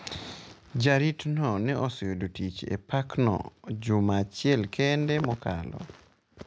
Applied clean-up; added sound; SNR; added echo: none; none; none; none.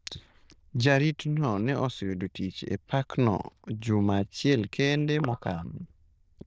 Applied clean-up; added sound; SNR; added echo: neural diffusion model UNIVERSE++.